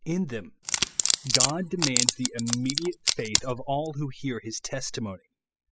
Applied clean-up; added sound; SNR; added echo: classical method spectral subtraction.